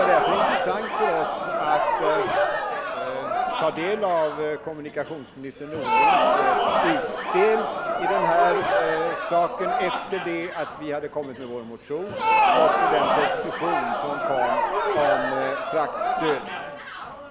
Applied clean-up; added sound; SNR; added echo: none; Crowd; -3 dB; none.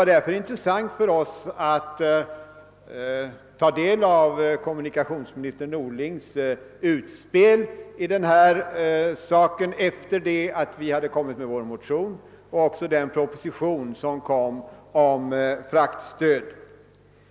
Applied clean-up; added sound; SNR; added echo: none; none; none; none.